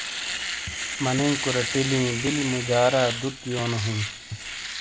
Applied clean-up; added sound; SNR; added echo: none; Domestic sounds, home sounds; 5 dB; none.